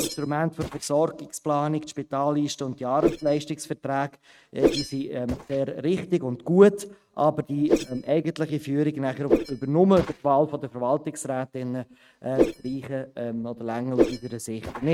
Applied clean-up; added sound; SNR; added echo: neural mask model RNNoise.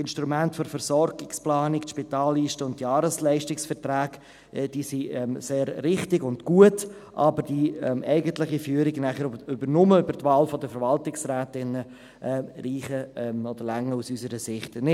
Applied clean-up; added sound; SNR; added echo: none; none; none; none.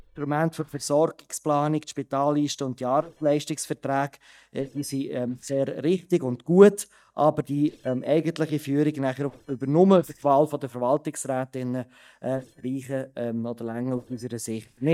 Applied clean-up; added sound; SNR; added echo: neural mask model DeepFilterNet 3.